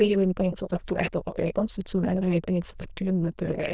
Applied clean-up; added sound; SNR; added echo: neural diffusion model UNIVERSE++.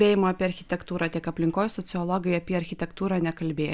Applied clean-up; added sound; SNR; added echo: none; none; none; none.